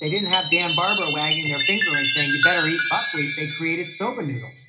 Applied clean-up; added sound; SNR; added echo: none; Chime; -2 dB; reverberation time 0.4 s.